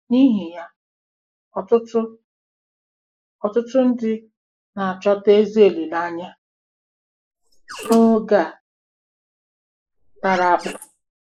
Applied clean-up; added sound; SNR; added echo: neural mask model Resemble Enhance denoiser.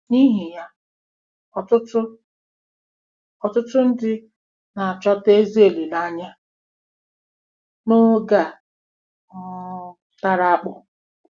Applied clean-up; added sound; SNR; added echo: none; none; none; none.